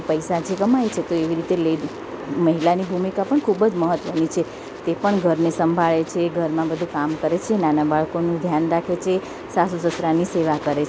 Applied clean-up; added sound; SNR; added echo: none; none; none; none.